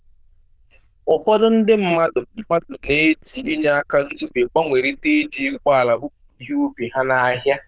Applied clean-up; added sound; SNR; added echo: neural diffusion model UNIVERSE++.